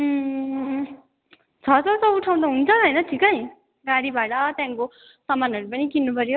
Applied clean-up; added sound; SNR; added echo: none; none; none; none.